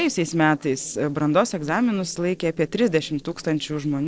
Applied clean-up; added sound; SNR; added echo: neural separator model SepFormer DNS4.